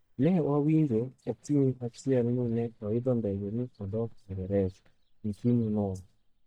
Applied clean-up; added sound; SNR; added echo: neural mask model DeepFilterNet 3.